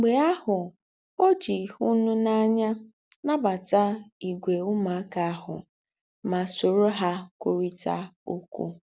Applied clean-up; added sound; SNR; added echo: none; none; none; none.